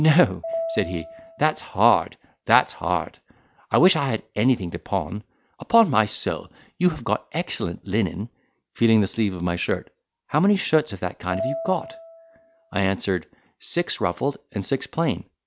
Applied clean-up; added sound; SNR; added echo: none; Piano; 10 dB; none.